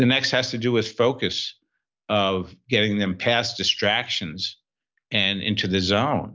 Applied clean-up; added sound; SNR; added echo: none; none; none; none.